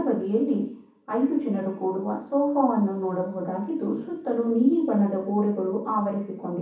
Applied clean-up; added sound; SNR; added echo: none; none; none; reverberation time 0.7 s.